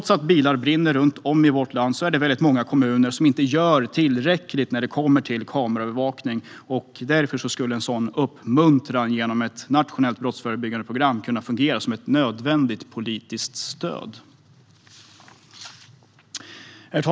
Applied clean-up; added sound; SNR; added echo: none; none; none; none.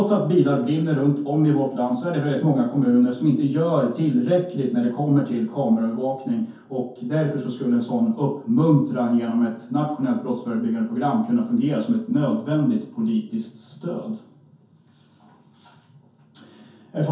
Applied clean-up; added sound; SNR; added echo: none; none; none; reverberation time 0.6 s.